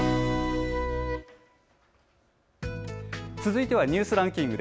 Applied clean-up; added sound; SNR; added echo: none; none; none; none.